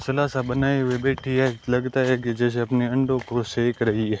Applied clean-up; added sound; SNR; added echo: none; none; none; none.